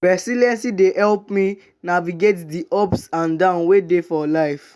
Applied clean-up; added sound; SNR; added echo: none; none; none; none.